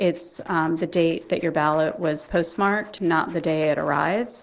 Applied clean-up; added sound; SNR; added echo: neural separator model SepFormer DNS4.